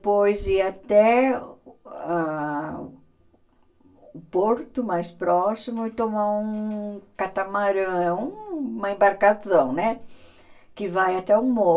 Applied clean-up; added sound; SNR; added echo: none; none; none; reverberation time 0.2 s.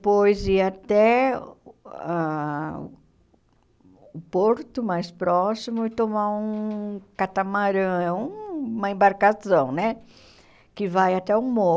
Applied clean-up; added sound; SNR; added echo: none; none; none; none.